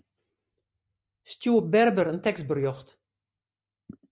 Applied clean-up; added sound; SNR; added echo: none; none; none; none.